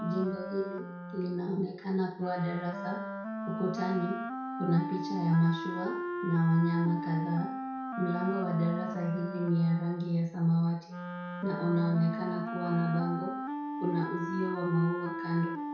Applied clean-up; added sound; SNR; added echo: none; Wind instrument, woodwind instrument; 6 dB; reverberation time 0.5 s.